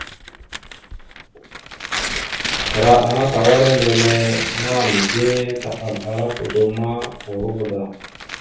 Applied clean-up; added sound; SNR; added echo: none; Tearing; 6 dB; reverberation time 0.6 s.